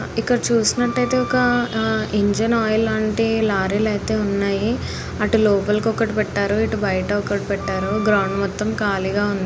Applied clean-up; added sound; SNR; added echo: none; Wind instrument, woodwind instrument; 14 dB; none.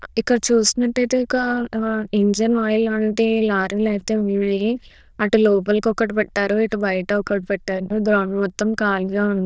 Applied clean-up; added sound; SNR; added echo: neural diffusion model UNIVERSE++.